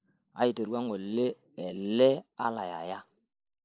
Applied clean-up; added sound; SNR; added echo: neural mask model Resemble Enhance denoiser.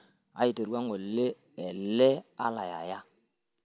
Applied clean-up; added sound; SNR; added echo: none; none; none; none.